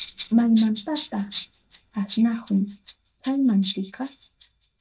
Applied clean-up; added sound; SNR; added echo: neural mask model DeepFilterNet 3.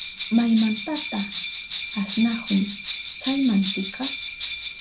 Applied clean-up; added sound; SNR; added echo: none; Bell; 7 dB; reverberation time 0.2 s.